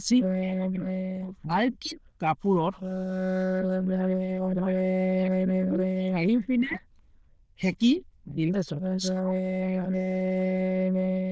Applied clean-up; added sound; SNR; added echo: neural diffusion model UNIVERSE++.